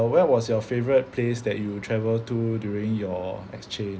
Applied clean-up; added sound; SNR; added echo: none; none; none; none.